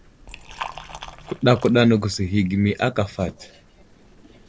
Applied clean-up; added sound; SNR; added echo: neural separator model SepFormer DNS4.